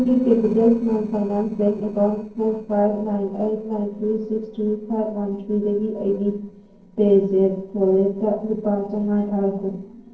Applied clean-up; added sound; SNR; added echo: neural separator model SepFormer DNS4.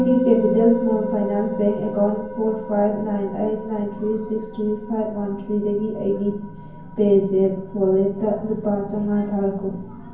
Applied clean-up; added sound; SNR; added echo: none; Musical instrument; 10 dB; reverberation time 0.9 s.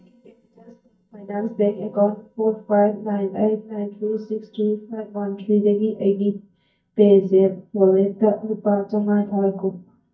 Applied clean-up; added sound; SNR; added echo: neural mask model DeepFilterNet 3.